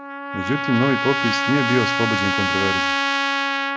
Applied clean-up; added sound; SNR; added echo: none; Trumpet; -2 dB; none.